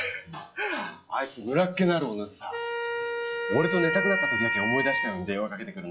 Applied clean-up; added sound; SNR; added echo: classical method log-MMSE.